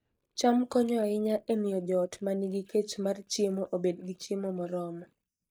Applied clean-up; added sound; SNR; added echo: neural mask model DeepFilterNet 3.